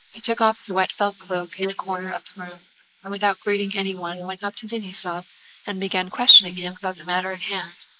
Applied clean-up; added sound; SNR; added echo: neural mask model Resemble Enhance denoiser.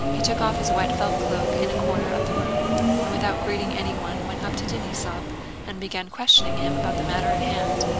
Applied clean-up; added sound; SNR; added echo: none; Subway, metro, underground; -4 dB; none.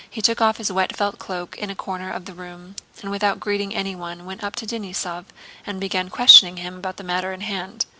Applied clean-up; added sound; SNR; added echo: none; none; none; none.